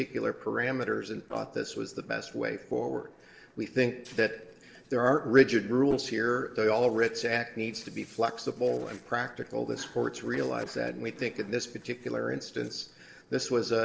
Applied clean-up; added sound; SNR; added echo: neural separator model SepFormer DNS4.